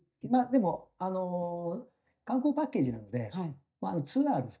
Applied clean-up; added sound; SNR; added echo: neural mask model DeepFilterNet 3.